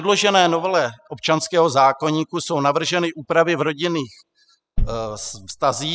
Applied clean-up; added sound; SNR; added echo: classical method spectral subtraction.